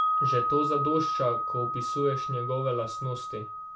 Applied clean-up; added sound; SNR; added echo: none; Wind chime; -1 dB; reverberation time 0.3 s.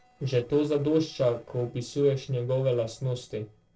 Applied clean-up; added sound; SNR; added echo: neural separator model SepFormer DNS4.